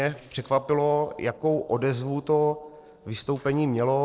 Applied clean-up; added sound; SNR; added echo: neural separator model SepFormer DNS4.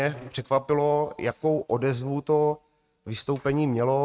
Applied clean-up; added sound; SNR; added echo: neural mask model RNNoise.